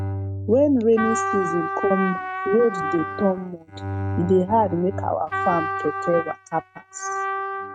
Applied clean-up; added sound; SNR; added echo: neural mask model RNNoise.